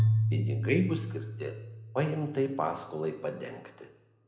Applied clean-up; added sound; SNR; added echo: none; Keyboard (musical); 0 dB; reverberation time 0.9 s.